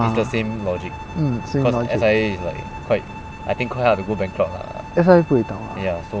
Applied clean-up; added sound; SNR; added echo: none; Bowed string instrument; 17 dB; none.